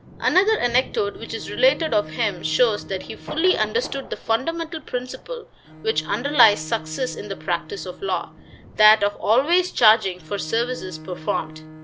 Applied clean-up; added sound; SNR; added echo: none; Thunder + Bowed string instrument; 16 dB; none.